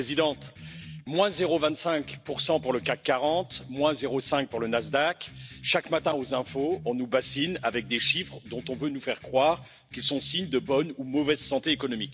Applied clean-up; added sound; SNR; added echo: none; Electric guitar; 18 dB; none.